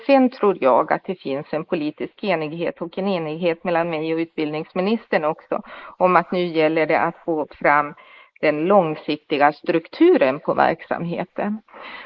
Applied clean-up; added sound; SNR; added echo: neural mask model Resemble Enhance denoiser.